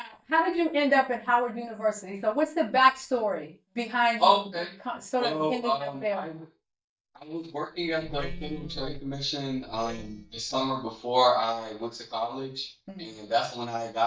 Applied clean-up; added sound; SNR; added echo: neural mask model DeepFilterNet 3.